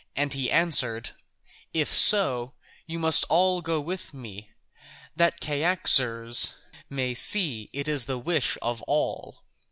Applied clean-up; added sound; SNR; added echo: none; none; none; none.